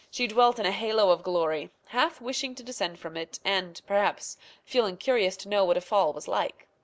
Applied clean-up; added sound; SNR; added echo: none; none; none; none.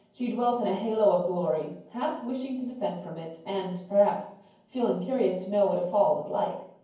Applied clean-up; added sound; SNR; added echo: none; none; none; reverberation time 0.9 s.